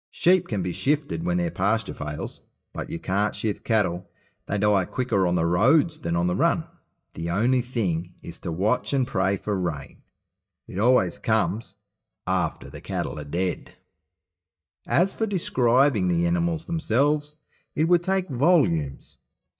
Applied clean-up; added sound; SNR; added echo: neural mask model DeepFilterNet 3.